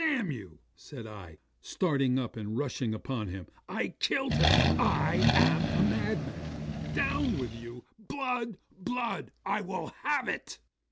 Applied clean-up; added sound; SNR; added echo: none; Accelerating, revving, vroom; -4 dB; none.